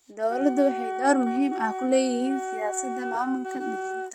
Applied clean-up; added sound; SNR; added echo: neural mask model RNNoise.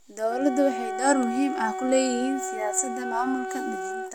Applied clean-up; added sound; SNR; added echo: none; Wind instrument, woodwind instrument; 5 dB; none.